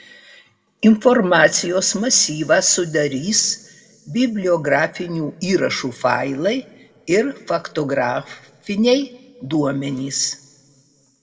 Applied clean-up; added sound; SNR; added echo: none; none; none; reverberation time 0.9 s.